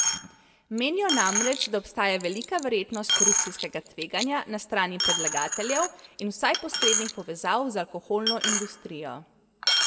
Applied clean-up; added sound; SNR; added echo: none; Coin (dropping); 0 dB; reverberation time 1.6 s.